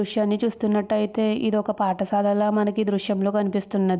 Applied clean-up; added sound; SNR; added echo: none; none; none; none.